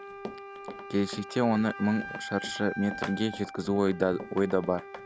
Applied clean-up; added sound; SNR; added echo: none; Wind instrument, woodwind instrument + Run; 11 dB; none.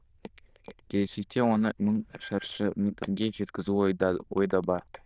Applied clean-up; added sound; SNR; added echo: neural diffusion model UNIVERSE++.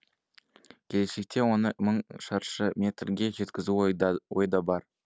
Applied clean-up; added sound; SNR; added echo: none; none; none; none.